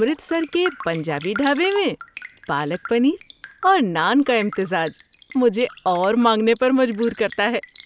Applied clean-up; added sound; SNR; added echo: none; Raindrop; 18 dB; none.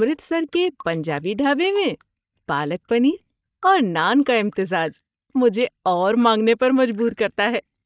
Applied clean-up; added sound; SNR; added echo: neural mask model DeepFilterNet 3.